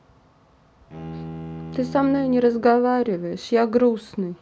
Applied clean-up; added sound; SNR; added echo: none; Bowed string instrument; 15 dB; none.